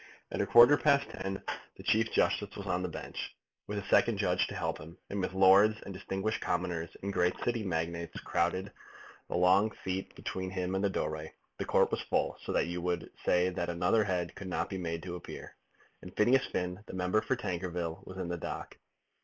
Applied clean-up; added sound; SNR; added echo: neural mask model Resemble Enhance denoiser.